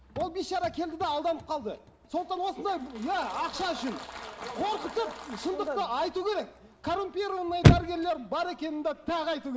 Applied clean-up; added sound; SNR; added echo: none; Chirp, tweet / Slam / Car; 1 dB; reverberation time 1.2 s.